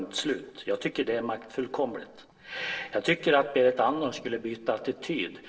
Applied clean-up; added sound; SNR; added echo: neural separator model SepFormer DNS4.